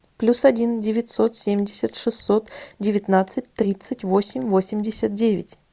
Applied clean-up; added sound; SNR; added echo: none; Bell; 11 dB; none.